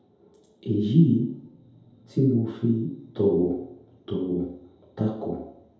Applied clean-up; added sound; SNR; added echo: none; none; none; reverberation time 0.8 s.